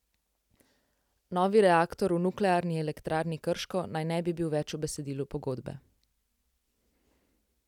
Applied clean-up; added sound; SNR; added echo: none; none; none; none.